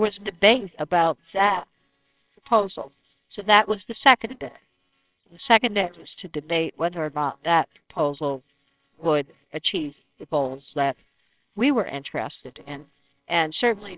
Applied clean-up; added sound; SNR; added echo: neural separator model SepFormer WHAMR!.